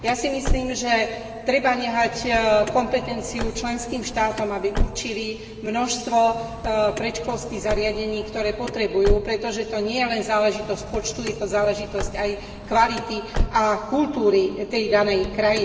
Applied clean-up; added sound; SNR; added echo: none; Car; 8 dB; reverberation time 2.4 s.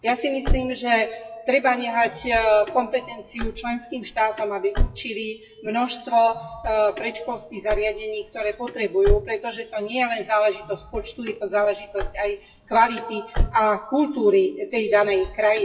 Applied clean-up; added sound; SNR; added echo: classical method WPE with log-MMSE.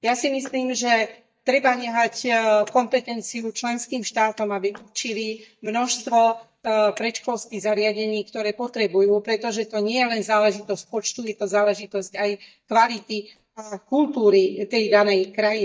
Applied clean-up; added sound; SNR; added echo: neural mask model DeepFilterNet 3.